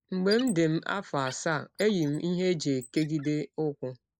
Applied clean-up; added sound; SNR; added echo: neural mask model Resemble Enhance denoiser.